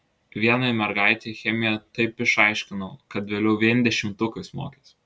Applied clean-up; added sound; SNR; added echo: none; none; none; none.